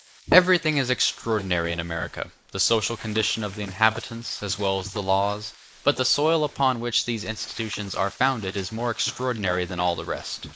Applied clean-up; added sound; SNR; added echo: neural mask model Resemble Enhance denoiser.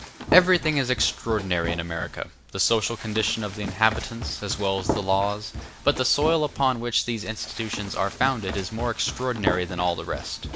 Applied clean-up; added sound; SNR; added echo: none; Run; 9 dB; none.